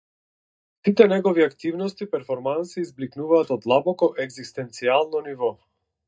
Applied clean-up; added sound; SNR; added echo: neural mask model DeepFilterNet 3.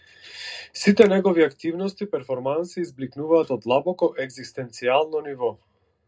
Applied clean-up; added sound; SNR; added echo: neural separator model SepFormer DNS4.